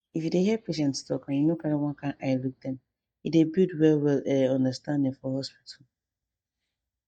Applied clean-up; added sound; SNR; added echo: neural mask model DeepFilterNet 3.